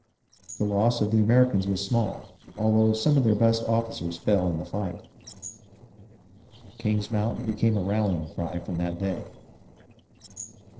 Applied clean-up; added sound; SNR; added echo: neural separator model SepFormer DNS4.